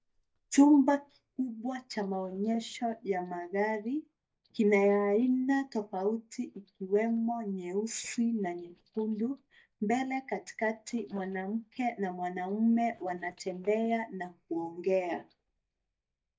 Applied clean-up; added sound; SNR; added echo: neural mask model DeepFilterNet 3.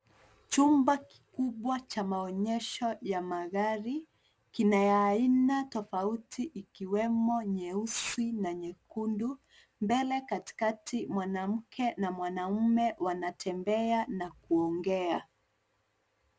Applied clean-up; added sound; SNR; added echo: none; none; none; none.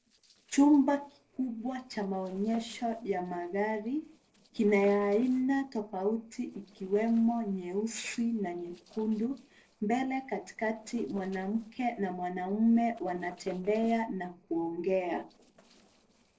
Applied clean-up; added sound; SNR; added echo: neural separator model SepFormer DNS4.